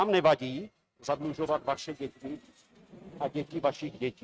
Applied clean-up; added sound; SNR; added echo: neural mask model RNNoise.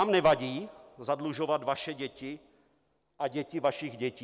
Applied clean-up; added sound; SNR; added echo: none; none; none; none.